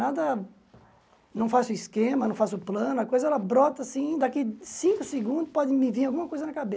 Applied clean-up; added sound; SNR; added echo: none; none; none; none.